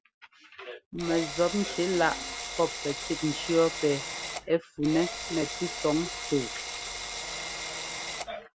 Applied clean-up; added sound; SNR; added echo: none; Drill; 6 dB; none.